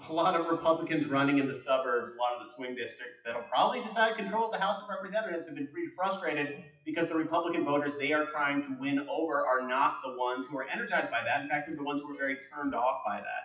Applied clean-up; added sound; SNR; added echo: classical method WPE with log-MMSE.